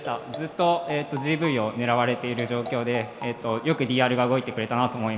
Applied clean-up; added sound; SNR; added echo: none; Marimba, xylophone; 14 dB; none.